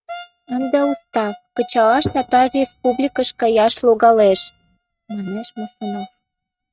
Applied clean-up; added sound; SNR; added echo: neural mask model RNNoise.